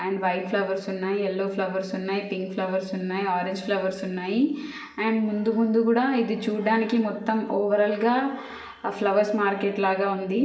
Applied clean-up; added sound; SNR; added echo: none; none; none; reverberation time 0.6 s.